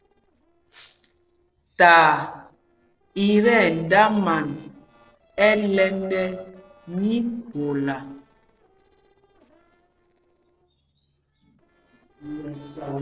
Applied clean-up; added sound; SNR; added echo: neural separator model SepFormer DNS4.